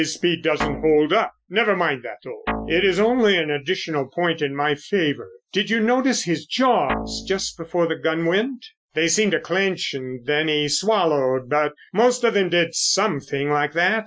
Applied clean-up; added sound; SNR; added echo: classical method Wiener filter.